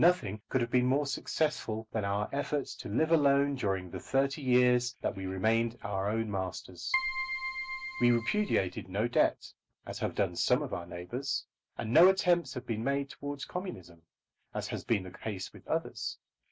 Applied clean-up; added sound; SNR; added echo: none; Keyboard (musical); 6 dB; none.